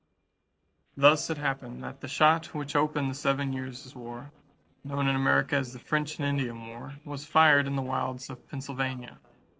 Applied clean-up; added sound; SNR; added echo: neural separator model SepFormer DNS4.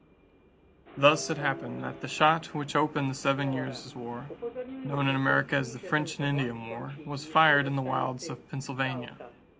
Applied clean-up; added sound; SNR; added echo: none; Subway, metro, underground; 14 dB; none.